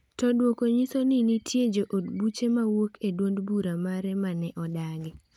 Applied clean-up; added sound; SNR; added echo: none; none; none; none.